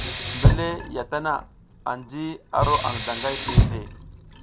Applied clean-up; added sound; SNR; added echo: none; Sink (filling or washing); -4 dB; none.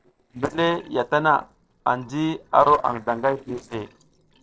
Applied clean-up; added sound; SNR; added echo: neural separator model SepFormer DNS4.